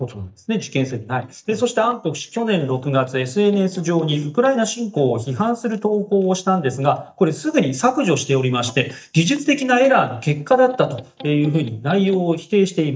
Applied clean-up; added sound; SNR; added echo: neural mask model DeepFilterNet 3.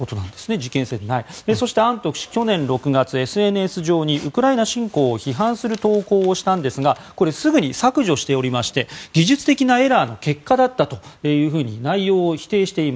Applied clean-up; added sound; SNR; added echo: none; none; none; none.